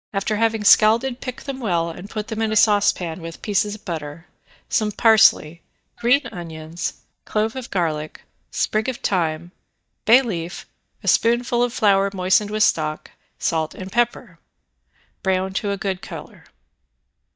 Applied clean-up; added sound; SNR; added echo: neural mask model DeepFilterNet 3.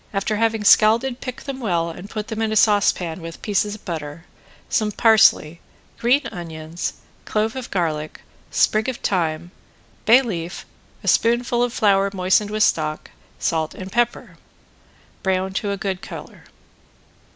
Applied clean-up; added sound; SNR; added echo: none; none; none; none.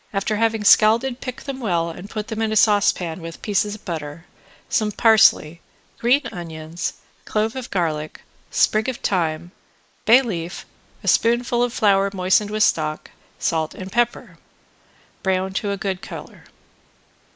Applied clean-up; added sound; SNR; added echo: neural mask model Resemble Enhance denoiser.